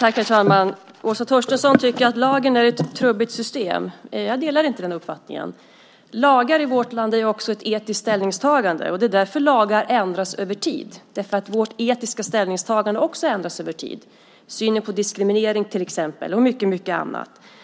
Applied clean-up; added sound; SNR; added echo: none; none; none; none.